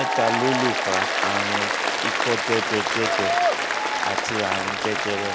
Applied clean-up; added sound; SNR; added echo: none; Applause; -4 dB; none.